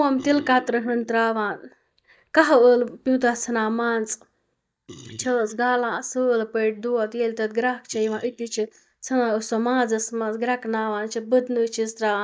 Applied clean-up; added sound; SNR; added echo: neural mask model DeepFilterNet 3.